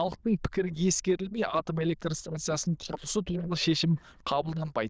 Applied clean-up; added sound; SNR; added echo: neural diffusion model UNIVERSE++.